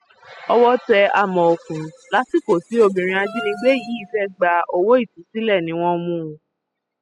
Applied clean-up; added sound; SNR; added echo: classical method spectral subtraction.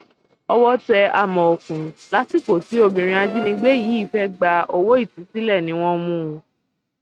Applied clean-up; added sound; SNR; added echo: neural mask model RNNoise.